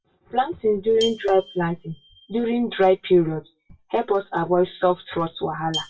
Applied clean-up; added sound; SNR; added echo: classical method WPE with log-MMSE.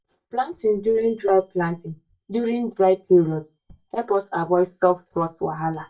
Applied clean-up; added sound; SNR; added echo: neural mask model DeepFilterNet 3.